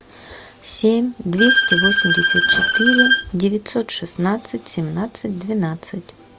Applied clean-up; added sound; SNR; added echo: none; Bowed string instrument; -4 dB; none.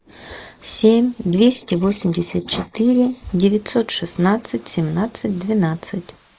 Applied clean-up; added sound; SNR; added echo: neural mask model Resemble Enhance denoiser.